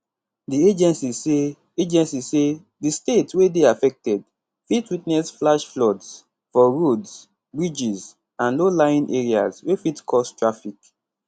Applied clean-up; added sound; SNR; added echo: none; none; none; none.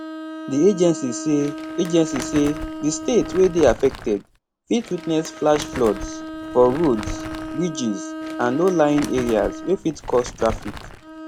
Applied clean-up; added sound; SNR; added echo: none; Crumpling, crinkling + Bowed string instrument; 10 dB; none.